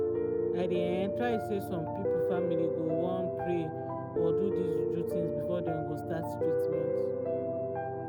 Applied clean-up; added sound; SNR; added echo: none; Piano; -5 dB; none.